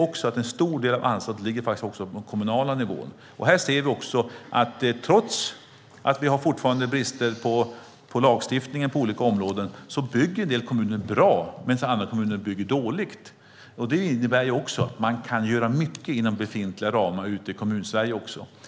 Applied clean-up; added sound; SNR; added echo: none; none; none; none.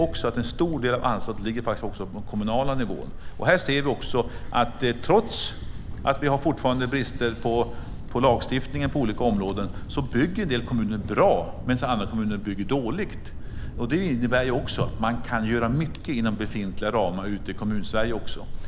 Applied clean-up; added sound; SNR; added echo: none; Thunder; 6 dB; none.